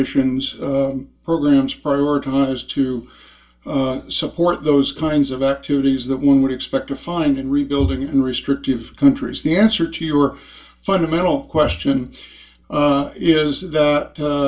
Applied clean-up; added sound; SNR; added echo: none; none; none; reverberation time 0.2 s.